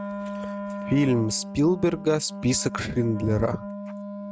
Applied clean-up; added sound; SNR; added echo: neural mask model RNNoise.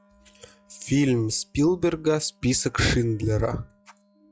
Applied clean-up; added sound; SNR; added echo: classical method log-MMSE.